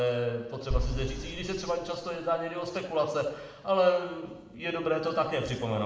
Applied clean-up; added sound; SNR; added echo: none; Boom; 4 dB; reverberation time 0.9 s.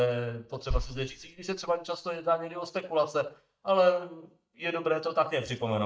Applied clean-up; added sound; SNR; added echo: neural mask model DeepFilterNet 3.